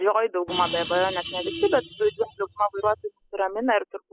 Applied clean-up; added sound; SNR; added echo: classical method spectral subtraction.